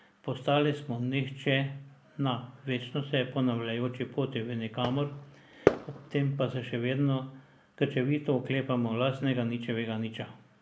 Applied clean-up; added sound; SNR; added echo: none; Fireworks; 5 dB; none.